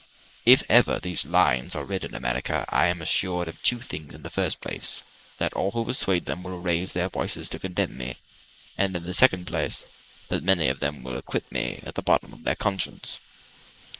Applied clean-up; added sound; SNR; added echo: neural mask model Resemble Enhance denoiser.